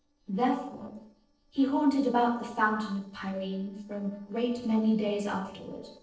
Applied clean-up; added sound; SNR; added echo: neural separator model SepFormer DNS4.